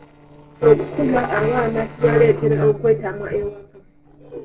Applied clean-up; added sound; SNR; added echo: neural separator model SepFormer DNS4.